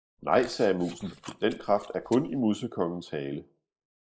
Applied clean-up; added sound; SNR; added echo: neural mask model Resemble Enhance denoiser.